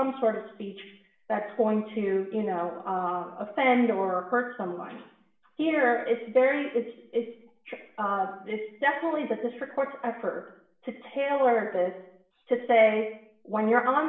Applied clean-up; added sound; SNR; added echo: none; none; none; reverberation time 0.7 s.